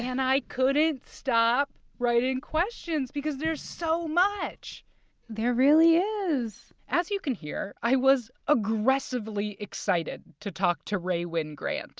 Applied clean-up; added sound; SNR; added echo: none; none; none; none.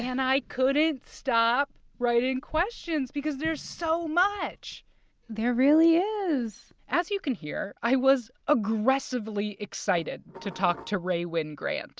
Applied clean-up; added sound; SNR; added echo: none; Dishes, pots, and pans; 18 dB; none.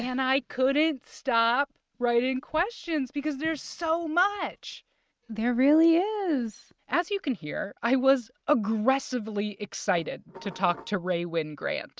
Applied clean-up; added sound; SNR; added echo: neural mask model RNNoise.